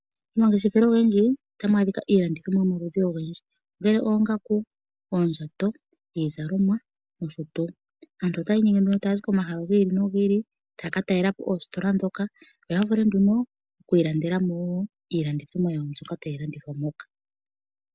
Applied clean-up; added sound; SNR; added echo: none; none; none; none.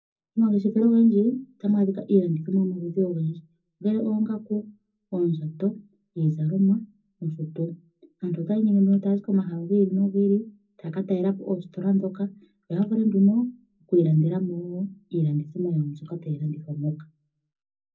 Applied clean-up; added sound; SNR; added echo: none; none; none; reverberation time 0.4 s.